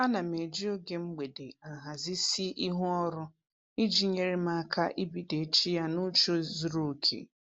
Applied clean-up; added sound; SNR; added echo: none; none; none; none.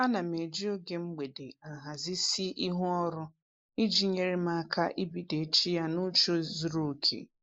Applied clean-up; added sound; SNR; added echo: neural mask model Resemble Enhance denoiser.